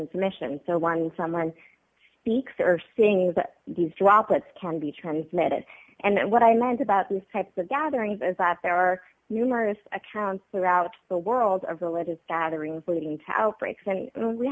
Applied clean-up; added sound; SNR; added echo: none; none; none; none.